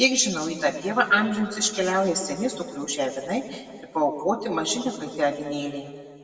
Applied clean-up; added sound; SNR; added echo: none; none; none; reverberation time 1.8 s.